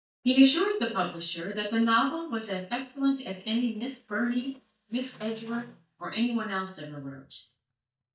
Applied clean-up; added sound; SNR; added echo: neural mask model DeepFilterNet 3.